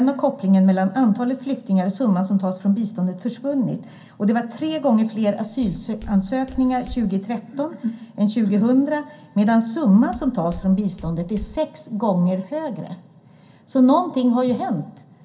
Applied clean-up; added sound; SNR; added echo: none; Walk, footsteps; 17 dB; reverberation time 0.3 s.